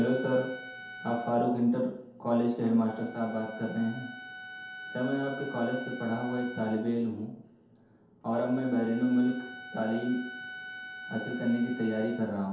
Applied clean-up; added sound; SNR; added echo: none; Wind instrument, woodwind instrument; 14 dB; reverberation time 0.8 s.